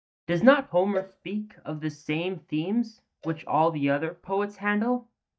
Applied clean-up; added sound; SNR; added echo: neural mask model DeepFilterNet 3.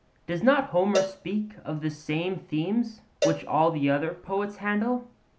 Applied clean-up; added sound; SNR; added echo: none; Cowbell; 8 dB; none.